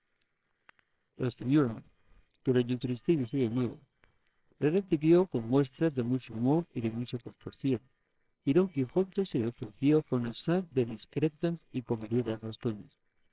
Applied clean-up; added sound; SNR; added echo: neural separator model SepFormer WHAMR!.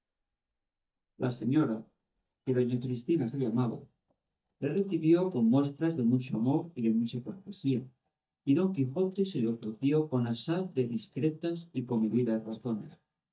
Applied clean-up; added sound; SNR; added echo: neural mask model DeepFilterNet 3.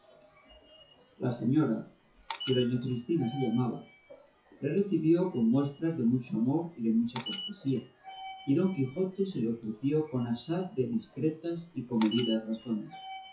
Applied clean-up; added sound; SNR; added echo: classical method WPE with log-MMSE.